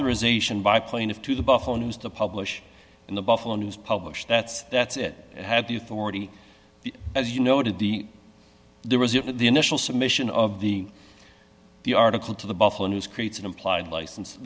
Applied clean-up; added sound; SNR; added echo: none; none; none; none.